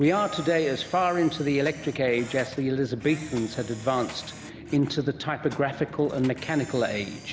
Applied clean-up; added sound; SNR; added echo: none; Tools + Camera; 20 dB; none.